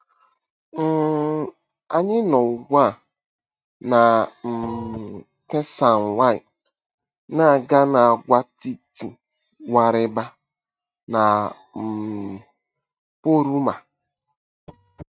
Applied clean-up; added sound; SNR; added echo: neural mask model RNNoise.